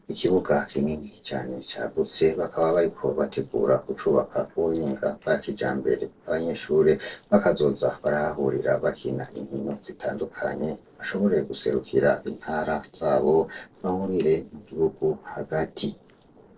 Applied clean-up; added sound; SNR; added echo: neural separator model SepFormer DNS4.